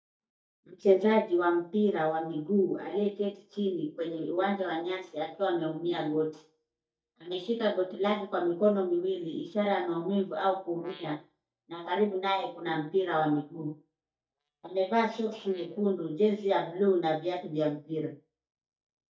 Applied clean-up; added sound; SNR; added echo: neural mask model DeepFilterNet 3.